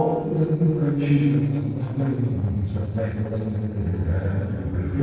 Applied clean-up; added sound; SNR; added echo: neural separator model SepFormer DNS4.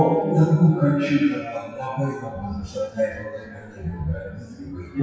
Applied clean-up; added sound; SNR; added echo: classical method WPE with log-MMSE.